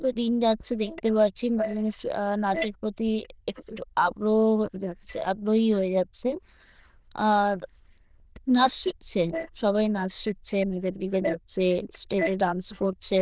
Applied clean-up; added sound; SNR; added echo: neural diffusion model UNIVERSE++.